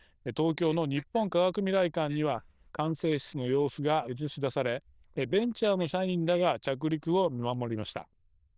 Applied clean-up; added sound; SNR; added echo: neural diffusion model UNIVERSE++.